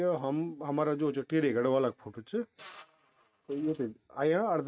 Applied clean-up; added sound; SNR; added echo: neural mask model RNNoise.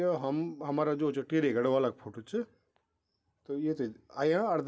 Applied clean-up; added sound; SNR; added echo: none; none; none; none.